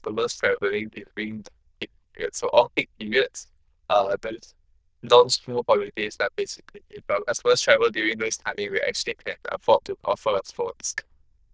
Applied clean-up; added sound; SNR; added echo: neural diffusion model UNIVERSE++.